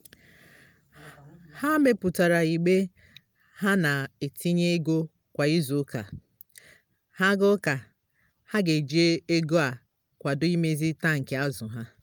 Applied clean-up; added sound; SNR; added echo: none; none; none; none.